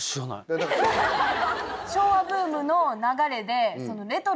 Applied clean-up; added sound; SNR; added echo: none; Typewriter; 19 dB; none.